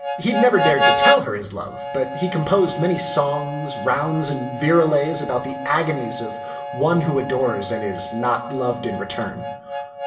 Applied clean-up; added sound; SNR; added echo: none; Harmonica; 4 dB; reverberation time 0.6 s.